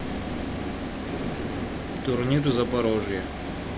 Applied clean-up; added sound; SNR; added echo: none; none; none; none.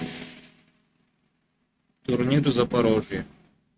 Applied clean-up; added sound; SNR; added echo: neural mask model RNNoise.